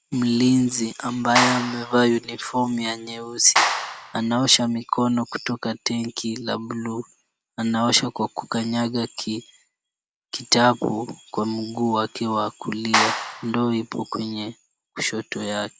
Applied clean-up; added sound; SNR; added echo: none; Clapping; 1 dB; none.